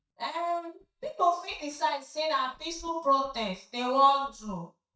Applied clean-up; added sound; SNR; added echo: neural mask model DeepFilterNet 3.